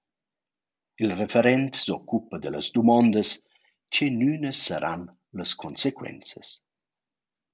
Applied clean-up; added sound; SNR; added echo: none; none; none; none.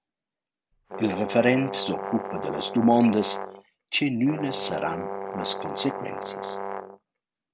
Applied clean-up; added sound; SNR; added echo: none; Brass instrument; 7 dB; none.